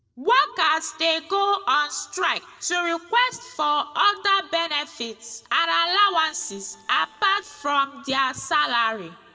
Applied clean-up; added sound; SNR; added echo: neural separator model SepFormer DNS4.